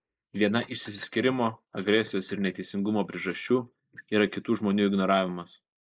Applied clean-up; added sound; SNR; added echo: neural mask model Resemble Enhance denoiser.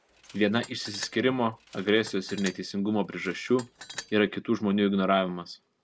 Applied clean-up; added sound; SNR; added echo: none; Tools; 18 dB; none.